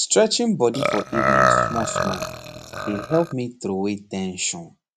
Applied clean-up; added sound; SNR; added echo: neural mask model RNNoise.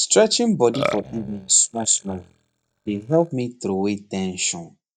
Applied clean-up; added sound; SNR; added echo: neural mask model DeepFilterNet 3.